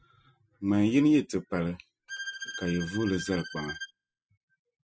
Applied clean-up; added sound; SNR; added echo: classical method spectral subtraction.